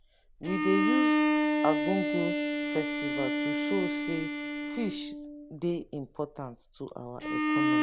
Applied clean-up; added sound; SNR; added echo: none; Bowed string instrument; -4 dB; none.